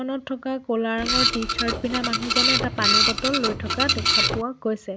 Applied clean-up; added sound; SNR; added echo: none; Printer; -5 dB; none.